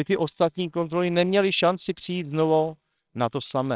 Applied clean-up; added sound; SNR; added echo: neural separator model SepFormer WHAMR!.